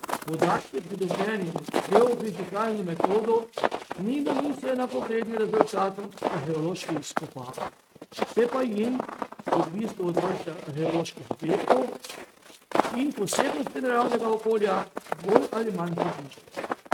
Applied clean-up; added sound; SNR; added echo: neural mask model RNNoise.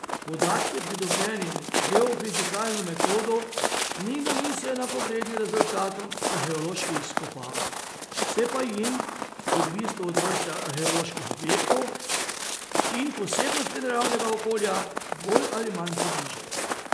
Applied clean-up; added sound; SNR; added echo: none; Walk, footsteps; -1 dB; none.